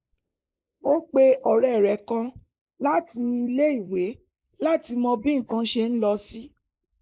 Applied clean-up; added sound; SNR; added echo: neural mask model Resemble Enhance denoiser.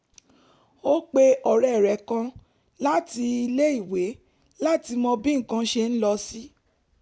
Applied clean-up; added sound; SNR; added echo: none; none; none; none.